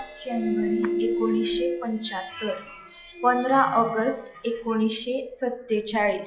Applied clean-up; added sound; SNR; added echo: classical method log-MMSE.